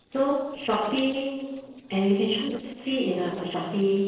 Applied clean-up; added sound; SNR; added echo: neural separator model SepFormer DNS4.